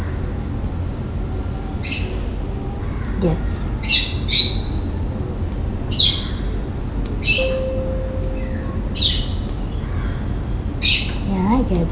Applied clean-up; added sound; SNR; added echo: none; Piano; 10 dB; none.